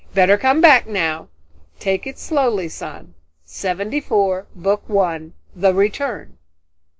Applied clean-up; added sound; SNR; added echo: none; none; none; none.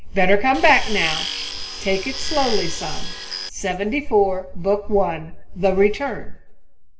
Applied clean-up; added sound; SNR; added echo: none; Tools; 9 dB; reverberation time 0.7 s.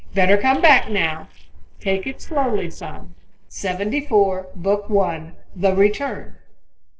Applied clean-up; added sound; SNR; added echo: neural separator model SepFormer DNS4.